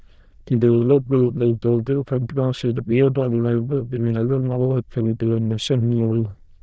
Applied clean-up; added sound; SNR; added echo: neural diffusion model UNIVERSE++.